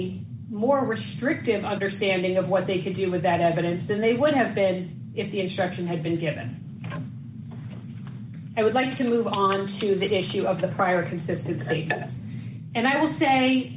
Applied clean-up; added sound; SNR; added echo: none; none; none; none.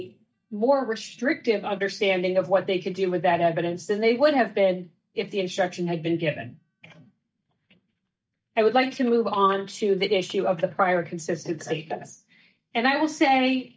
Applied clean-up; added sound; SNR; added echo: neural mask model DeepFilterNet 3.